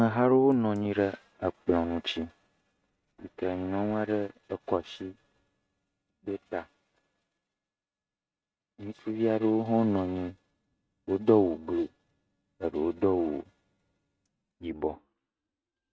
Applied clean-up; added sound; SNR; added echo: neural mask model RNNoise.